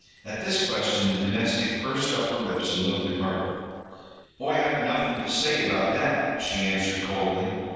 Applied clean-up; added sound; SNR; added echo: neural separator model SepFormer DNS4.